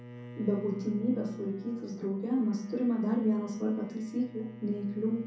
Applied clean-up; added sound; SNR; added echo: none; Bowed string instrument; 16 dB; reverberation time 0.6 s.